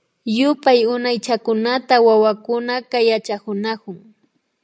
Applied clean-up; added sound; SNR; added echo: none; none; none; none.